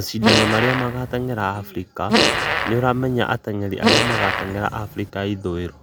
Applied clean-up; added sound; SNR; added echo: none; Fart; -2 dB; none.